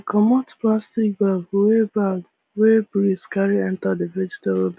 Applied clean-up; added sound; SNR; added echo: none; none; none; none.